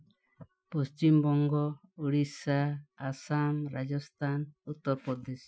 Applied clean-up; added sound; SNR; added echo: classical method Wiener filter.